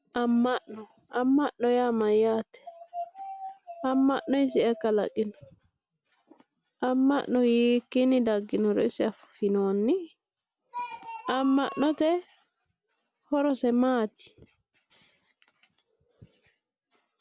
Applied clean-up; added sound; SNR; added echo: none; none; none; none.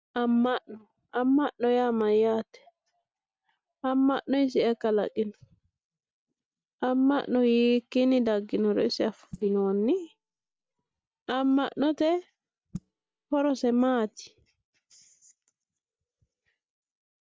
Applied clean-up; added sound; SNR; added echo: neural mask model DeepFilterNet 3.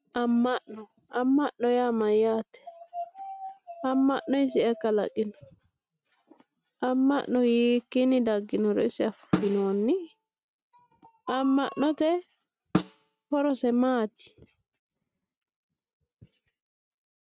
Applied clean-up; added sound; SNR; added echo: neural mask model RNNoise.